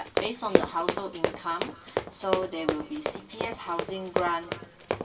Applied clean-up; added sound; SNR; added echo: none; Run; -2 dB; reverberation time 2.5 s.